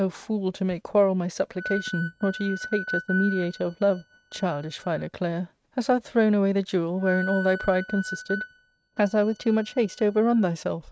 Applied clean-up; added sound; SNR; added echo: neural mask model RNNoise.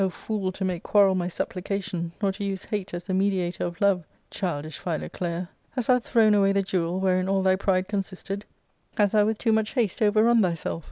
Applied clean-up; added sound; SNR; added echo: none; none; none; none.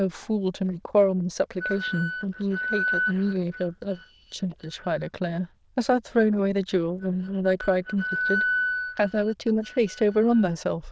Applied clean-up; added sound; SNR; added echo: neural diffusion model UNIVERSE++.